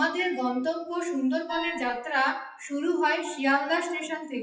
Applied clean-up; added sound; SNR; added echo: classical method WPE with log-MMSE.